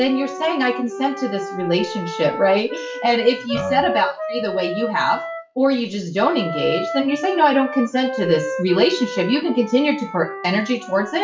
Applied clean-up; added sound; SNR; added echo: classical method WPE with log-MMSE.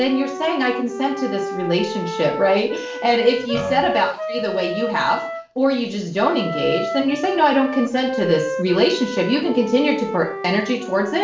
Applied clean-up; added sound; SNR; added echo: none; Wind instrument, woodwind instrument; 8 dB; reverberation time 0.4 s.